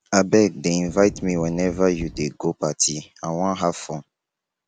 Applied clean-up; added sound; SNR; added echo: none; Wind; 14 dB; none.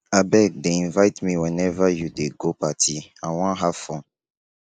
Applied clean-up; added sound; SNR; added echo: neural mask model Resemble Enhance denoiser.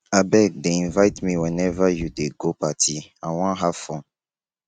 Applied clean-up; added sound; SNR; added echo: neural mask model RNNoise.